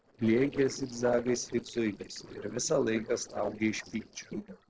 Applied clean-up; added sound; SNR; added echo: neural separator model SepFormer DNS4.